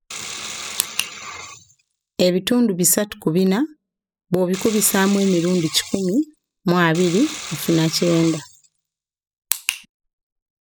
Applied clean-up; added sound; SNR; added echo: classical method spectral subtraction.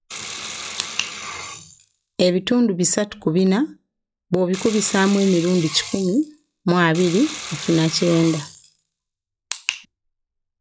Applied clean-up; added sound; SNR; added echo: classical method log-MMSE.